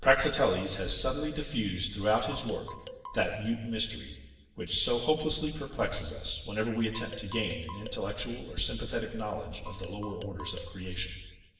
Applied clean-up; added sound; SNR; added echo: none; Marimba, xylophone; 16 dB; reverberation time 1.2 s.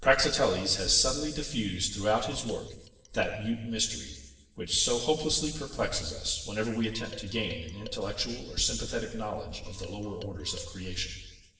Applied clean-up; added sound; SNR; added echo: neural separator model SepFormer DNS4.